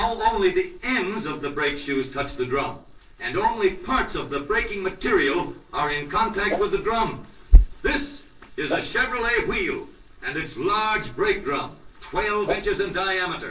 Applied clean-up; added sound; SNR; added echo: neural separator model SepFormer DNS4.